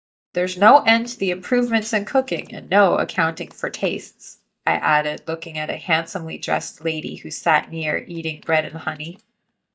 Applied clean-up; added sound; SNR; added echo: neural mask model DeepFilterNet 3.